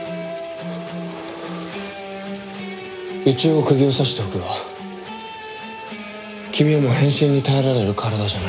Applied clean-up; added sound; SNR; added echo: none; none; none; none.